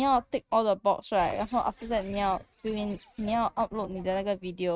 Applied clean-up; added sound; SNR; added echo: neural mask model RNNoise.